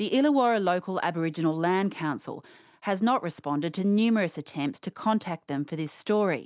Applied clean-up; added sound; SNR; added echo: none; none; none; none.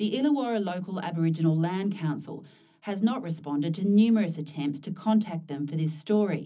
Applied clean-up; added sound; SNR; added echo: none; none; none; reverberation time 0.4 s.